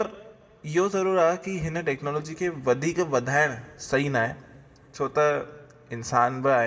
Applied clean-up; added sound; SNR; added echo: none; none; none; reverberation time 2.2 s.